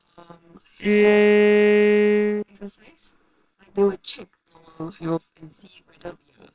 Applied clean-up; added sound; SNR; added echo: neural separator model SepFormer WHAMR!.